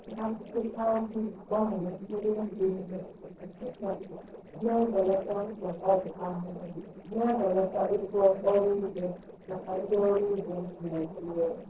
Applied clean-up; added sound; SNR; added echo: neural separator model SepFormer DNS4.